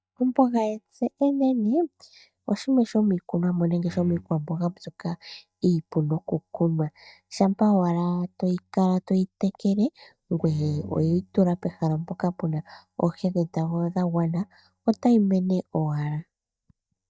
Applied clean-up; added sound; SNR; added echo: neural mask model DeepFilterNet 3.